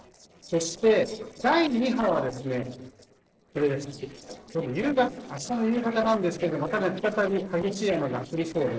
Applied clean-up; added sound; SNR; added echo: neural separator model SepFormer DNS4.